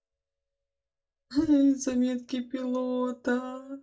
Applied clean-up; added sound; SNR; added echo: neural mask model DeepFilterNet 3.